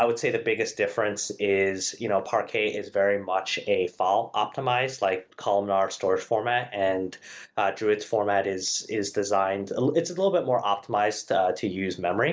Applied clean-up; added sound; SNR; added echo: neural mask model Resemble Enhance denoiser.